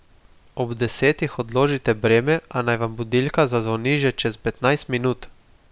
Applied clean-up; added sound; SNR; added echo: none; none; none; none.